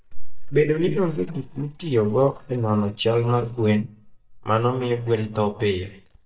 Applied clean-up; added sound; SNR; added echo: neural mask model DeepFilterNet 3.